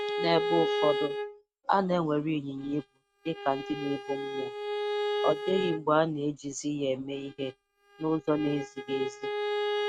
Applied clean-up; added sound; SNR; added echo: neural mask model RNNoise.